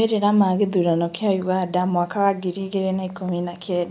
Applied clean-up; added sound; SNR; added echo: none; none; none; none.